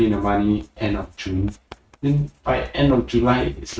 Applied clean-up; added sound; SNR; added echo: neural mask model RNNoise.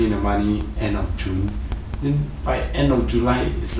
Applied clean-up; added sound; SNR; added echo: none; Writing; 17 dB; none.